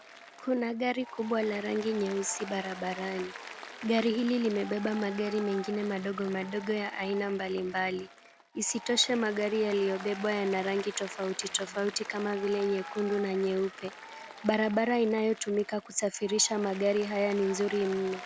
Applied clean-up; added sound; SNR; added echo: none; Applause; 14 dB; none.